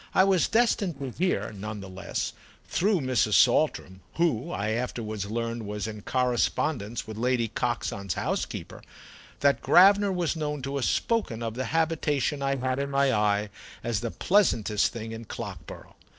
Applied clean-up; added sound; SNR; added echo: neural separator model SepFormer DNS4.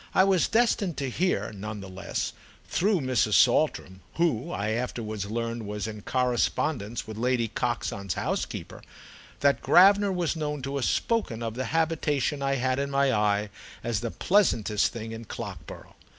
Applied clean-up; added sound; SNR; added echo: none; none; none; none.